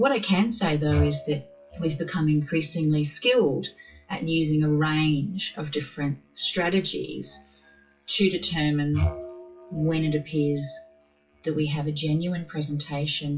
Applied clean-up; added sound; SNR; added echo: classical method WPE with log-MMSE.